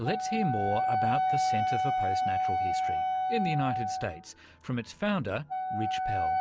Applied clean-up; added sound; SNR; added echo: none; Wind instrument, woodwind instrument; -4 dB; none.